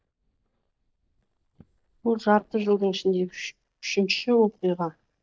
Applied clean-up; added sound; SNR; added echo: neural mask model DeepFilterNet 3.